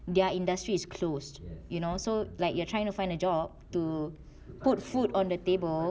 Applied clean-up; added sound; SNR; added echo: none; none; none; none.